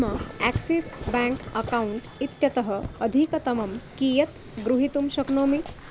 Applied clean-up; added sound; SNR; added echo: none; Dog; 13 dB; none.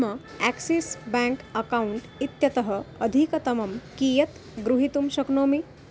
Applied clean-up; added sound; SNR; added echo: none; none; none; none.